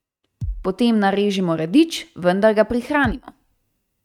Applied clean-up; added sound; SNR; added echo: neural mask model RNNoise.